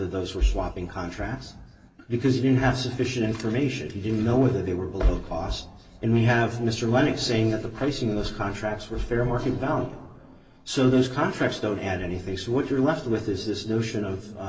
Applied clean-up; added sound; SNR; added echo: none; none; none; reverberation time 2.4 s.